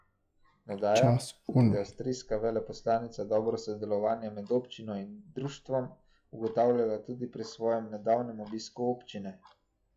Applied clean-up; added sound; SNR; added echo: classical method log-MMSE.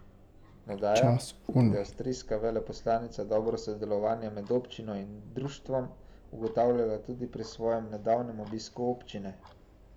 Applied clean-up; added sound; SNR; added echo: none; Clock; 5 dB; none.